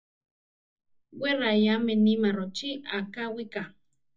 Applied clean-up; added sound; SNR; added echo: neural mask model DeepFilterNet 3.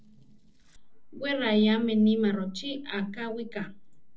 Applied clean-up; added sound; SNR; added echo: neural separator model SepFormer DNS4.